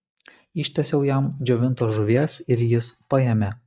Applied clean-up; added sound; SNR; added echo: neural mask model DeepFilterNet 3.